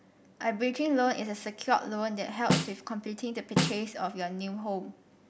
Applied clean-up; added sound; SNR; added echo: none; Snare drum; 0 dB; none.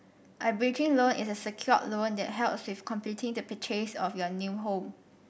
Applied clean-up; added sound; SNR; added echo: none; none; none; none.